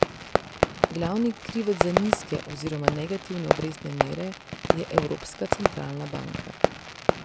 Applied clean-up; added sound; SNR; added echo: none; Fireworks; -4 dB; none.